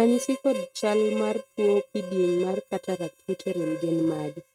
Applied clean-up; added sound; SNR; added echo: neural mask model RNNoise.